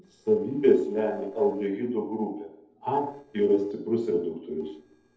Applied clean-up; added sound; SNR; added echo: neural separator model SepFormer DNS4.